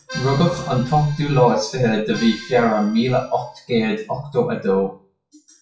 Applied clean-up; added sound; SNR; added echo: classical method WPE with log-MMSE.